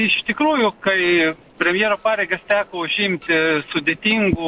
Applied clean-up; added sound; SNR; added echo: neural separator model SepFormer DNS4.